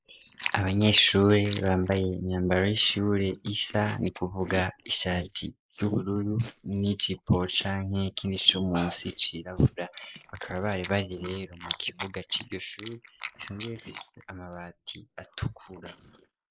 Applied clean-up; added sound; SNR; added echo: neural mask model Resemble Enhance denoiser.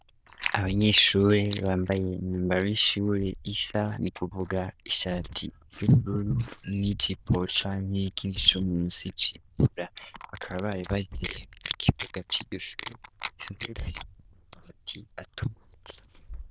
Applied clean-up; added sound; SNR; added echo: neural diffusion model UNIVERSE++.